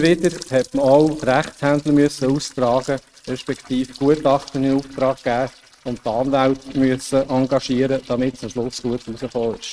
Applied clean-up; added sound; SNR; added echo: neural mask model RNNoise.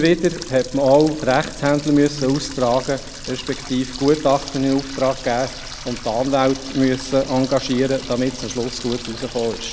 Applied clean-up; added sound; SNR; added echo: none; Water tap, faucet; 12 dB; none.